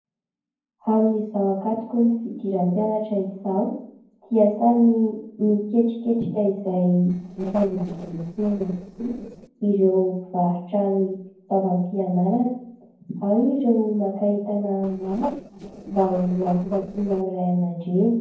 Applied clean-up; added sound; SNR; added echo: neural separator model SepFormer DNS4.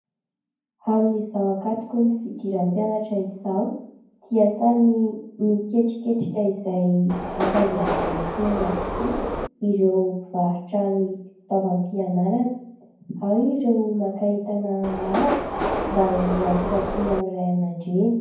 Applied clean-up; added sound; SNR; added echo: none; Subway, metro, underground; 3 dB; reverberation time 0.9 s.